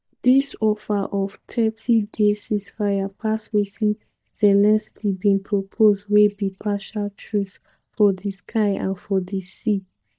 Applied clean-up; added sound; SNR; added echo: neural mask model DeepFilterNet 3.